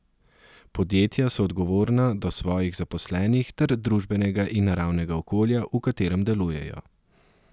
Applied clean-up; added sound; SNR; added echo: none; none; none; none.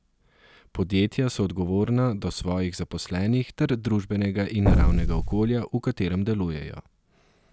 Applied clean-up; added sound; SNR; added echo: none; Explosion; -5 dB; none.